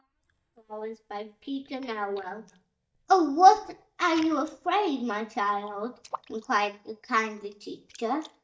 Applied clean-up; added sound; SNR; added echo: neural mask model DeepFilterNet 3.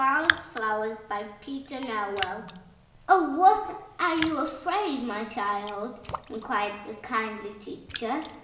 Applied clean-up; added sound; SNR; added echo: none; Raindrop; 9 dB; reverberation time 0.8 s.